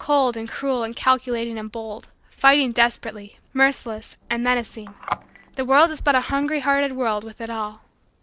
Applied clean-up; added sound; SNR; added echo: neural separator model SepFormer DNS4.